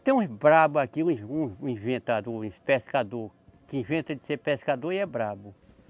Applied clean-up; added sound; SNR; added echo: none; none; none; none.